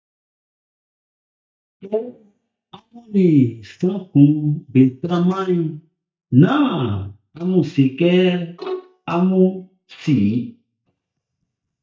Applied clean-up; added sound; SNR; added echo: neural mask model DeepFilterNet 3.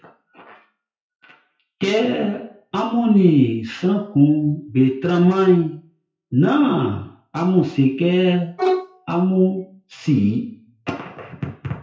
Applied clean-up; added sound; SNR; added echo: classical method WPE with log-MMSE.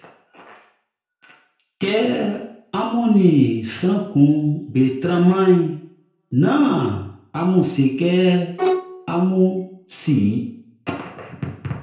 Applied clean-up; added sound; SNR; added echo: none; Bowed string instrument; 4 dB; reverberation time 0.5 s.